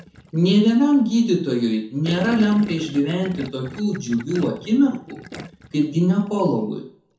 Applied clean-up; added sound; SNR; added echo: none; Gurgling; 19 dB; reverberation time 0.7 s.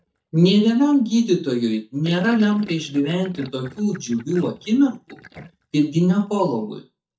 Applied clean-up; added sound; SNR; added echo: neural mask model DeepFilterNet 3.